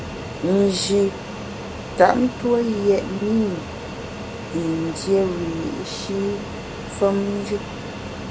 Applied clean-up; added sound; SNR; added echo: none; Fixed-wing aircraft, airplane; 9 dB; none.